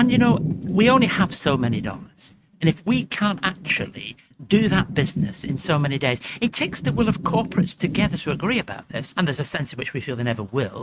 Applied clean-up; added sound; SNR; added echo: neural mask model RNNoise.